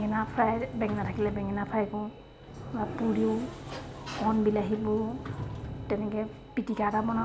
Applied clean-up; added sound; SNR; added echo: none; Sliding door; 9 dB; none.